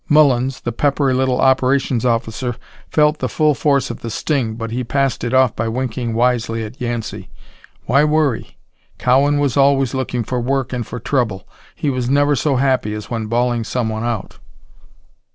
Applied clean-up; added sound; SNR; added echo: none; none; none; none.